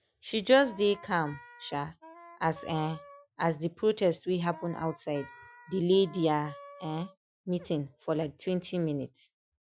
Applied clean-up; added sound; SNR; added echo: classical method Wiener filter.